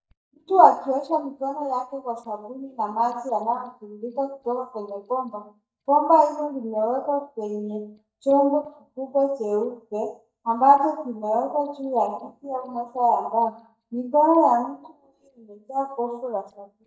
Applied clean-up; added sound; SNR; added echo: neural mask model DeepFilterNet 3.